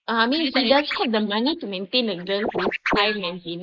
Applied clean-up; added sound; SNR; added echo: neural mask model Resemble Enhance denoiser.